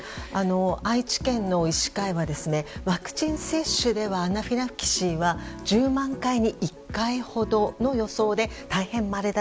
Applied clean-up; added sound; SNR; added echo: none; none; none; none.